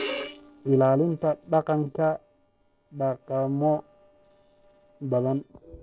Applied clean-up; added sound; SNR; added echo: neural separator model SepFormer DNS4.